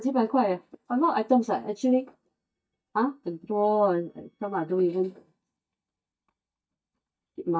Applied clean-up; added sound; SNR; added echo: neural mask model DeepFilterNet 3.